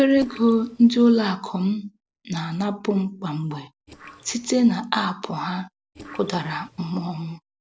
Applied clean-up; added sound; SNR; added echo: neural separator model SepFormer DNS4.